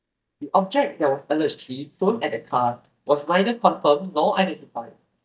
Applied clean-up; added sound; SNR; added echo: neural mask model DeepFilterNet 3.